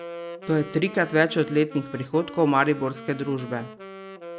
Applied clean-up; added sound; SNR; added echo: none; Wind instrument, woodwind instrument; 15 dB; none.